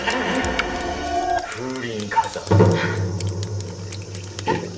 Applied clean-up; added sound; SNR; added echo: none; Drip; 13 dB; reverberation time 0.6 s.